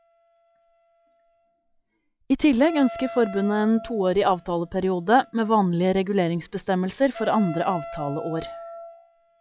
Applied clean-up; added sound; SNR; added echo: classical method log-MMSE.